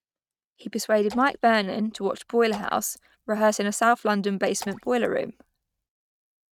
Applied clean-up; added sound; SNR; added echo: neural mask model RNNoise.